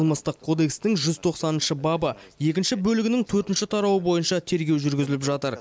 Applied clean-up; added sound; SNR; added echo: none; none; none; none.